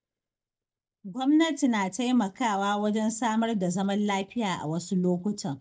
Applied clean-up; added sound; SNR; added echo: neural mask model DeepFilterNet 3.